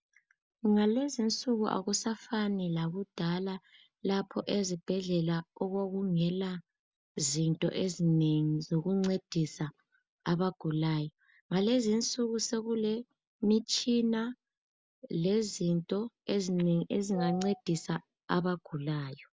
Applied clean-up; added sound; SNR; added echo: none; none; none; none.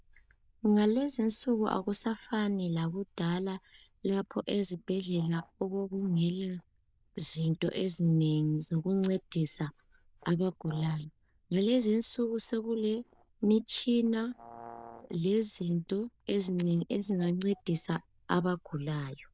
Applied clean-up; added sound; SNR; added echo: neural diffusion model UNIVERSE++.